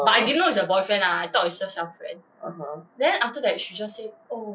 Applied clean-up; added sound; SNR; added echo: none; none; none; none.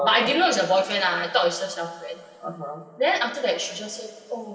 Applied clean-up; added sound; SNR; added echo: none; none; none; reverberation time 2.9 s.